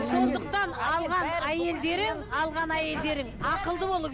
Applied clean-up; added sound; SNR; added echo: none; Subway, metro, underground; 8 dB; none.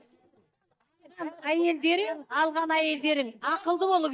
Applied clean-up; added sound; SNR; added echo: neural mask model DeepFilterNet 3.